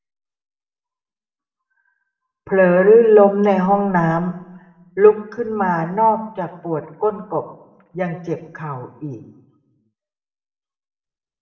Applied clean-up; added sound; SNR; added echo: none; none; none; reverberation time 0.8 s.